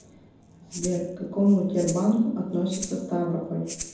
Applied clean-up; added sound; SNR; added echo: none; Rattle (instrument); 15 dB; reverberation time 0.9 s.